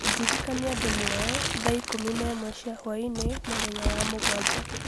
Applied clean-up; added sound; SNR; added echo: none; Crumpling, crinkling; -3 dB; none.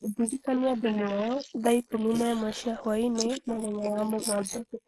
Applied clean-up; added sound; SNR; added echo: neural mask model Resemble Enhance denoiser.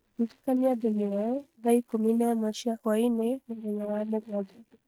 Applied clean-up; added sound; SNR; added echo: neural mask model DeepFilterNet 3.